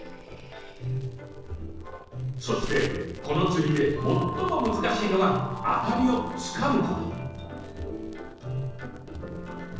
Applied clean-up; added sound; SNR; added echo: neural separator model SepFormer DNS4.